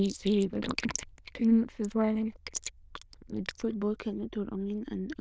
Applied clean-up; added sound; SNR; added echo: neural diffusion model UNIVERSE++.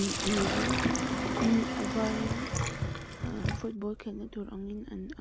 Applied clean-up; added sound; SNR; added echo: none; Wind instrument, woodwind instrument + Sink (filling or washing); -1 dB; none.